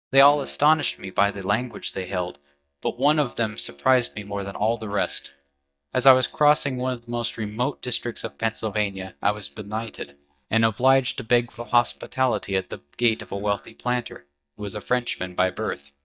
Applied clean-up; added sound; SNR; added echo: neural mask model DeepFilterNet 3.